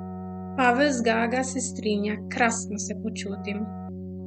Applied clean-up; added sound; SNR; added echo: none; Keyboard (musical); 8 dB; none.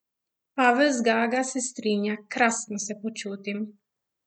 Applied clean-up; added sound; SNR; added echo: none; none; none; none.